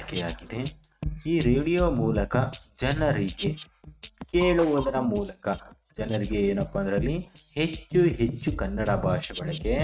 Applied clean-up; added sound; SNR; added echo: neural mask model RNNoise.